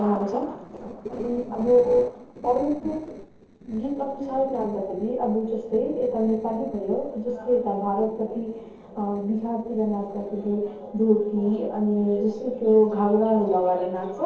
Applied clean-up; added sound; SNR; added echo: neural separator model SepFormer DNS4.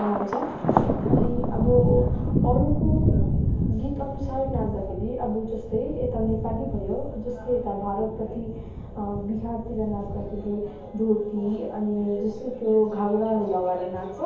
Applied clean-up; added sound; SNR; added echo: none; Thunder; 0 dB; reverberation time 0.7 s.